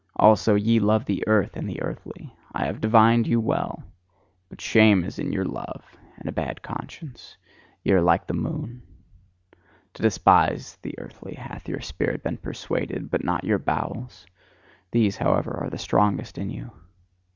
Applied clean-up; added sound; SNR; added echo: none; none; none; none.